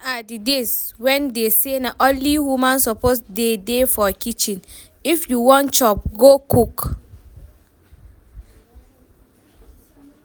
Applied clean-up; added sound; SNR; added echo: none; none; none; none.